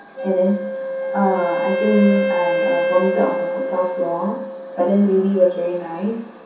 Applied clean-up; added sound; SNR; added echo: none; Wind instrument, woodwind instrument; 3 dB; reverberation time 0.6 s.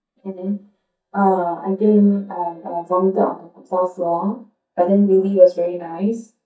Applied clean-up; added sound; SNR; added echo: neural mask model DeepFilterNet 3.